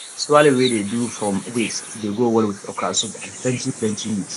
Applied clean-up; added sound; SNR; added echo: neural mask model Resemble Enhance denoiser.